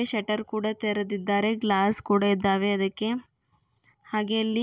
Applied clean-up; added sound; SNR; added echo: none; none; none; none.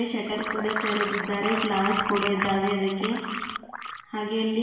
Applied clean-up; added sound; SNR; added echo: none; Liquid; 4 dB; reverberation time 1.1 s.